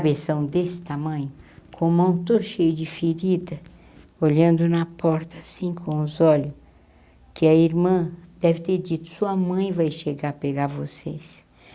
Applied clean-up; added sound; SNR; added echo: none; none; none; none.